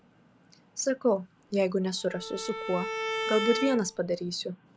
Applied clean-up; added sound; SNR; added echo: none; Bowed string instrument; 5 dB; none.